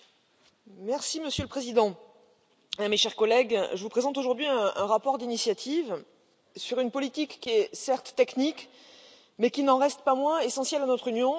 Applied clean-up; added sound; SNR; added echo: none; none; none; none.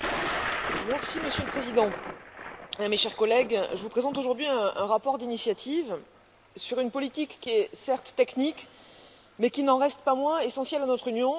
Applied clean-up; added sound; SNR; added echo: none; Thunder; 11 dB; none.